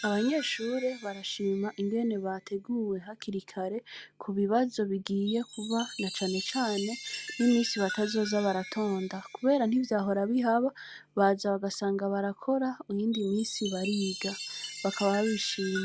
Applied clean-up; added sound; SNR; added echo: none; Chime; 13 dB; none.